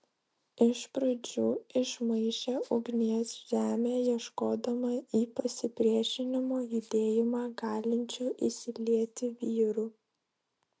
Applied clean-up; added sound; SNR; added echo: none; none; none; none.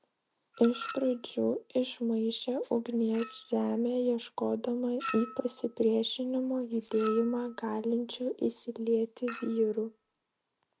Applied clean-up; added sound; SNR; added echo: none; Chink, clink; 15 dB; none.